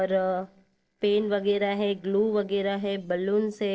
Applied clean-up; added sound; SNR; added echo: neural separator model SepFormer DNS4.